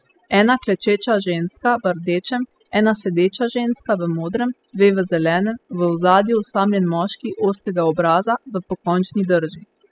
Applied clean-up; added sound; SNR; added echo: classical method spectral subtraction.